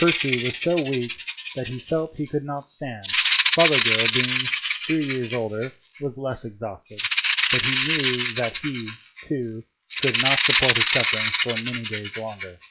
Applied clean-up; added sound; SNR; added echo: classical method log-MMSE.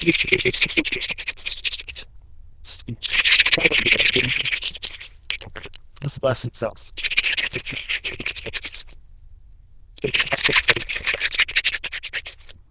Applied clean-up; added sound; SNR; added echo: neural diffusion model UNIVERSE++.